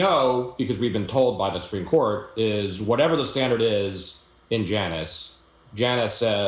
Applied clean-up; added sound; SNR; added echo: none; none; none; none.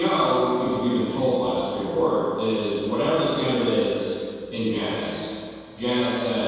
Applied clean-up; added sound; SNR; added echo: none; none; none; reverberation time 2.1 s.